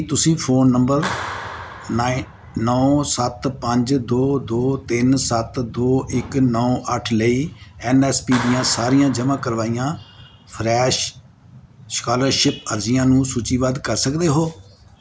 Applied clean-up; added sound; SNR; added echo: none; Clapping; 18 dB; none.